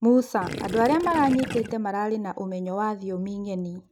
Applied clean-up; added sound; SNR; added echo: none; Gurgling / Liquid; 9 dB; none.